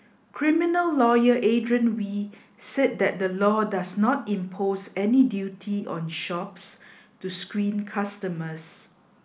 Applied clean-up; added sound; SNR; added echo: none; none; none; none.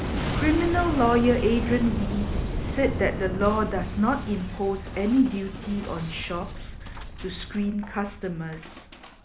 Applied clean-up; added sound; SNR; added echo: none; Boom; 5 dB; none.